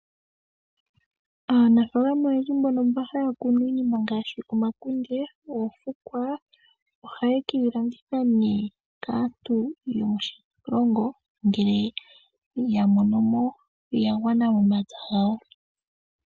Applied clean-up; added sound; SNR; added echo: none; none; none; none.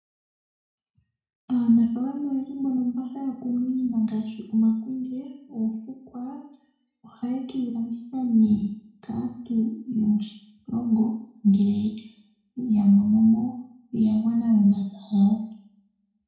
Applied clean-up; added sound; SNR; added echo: none; none; none; reverberation time 0.6 s.